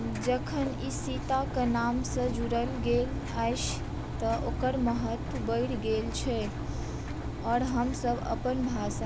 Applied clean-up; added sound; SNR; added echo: none; Engine; 3 dB; none.